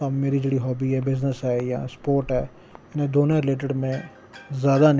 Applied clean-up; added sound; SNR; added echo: none; Walk, footsteps; 20 dB; none.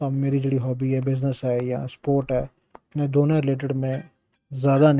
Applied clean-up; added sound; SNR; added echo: neural mask model RNNoise.